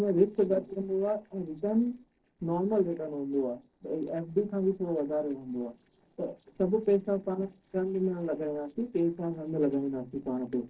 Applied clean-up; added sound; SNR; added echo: neural separator model SepFormer DNS4.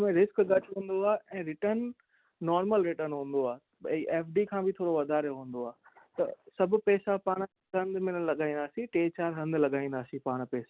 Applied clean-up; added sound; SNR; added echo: none; none; none; none.